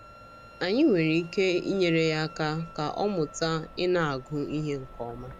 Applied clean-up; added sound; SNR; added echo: none; Wind instrument, woodwind instrument + Accelerating, revving, vroom; 19 dB; none.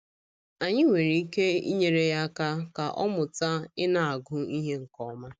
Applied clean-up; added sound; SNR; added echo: none; none; none; none.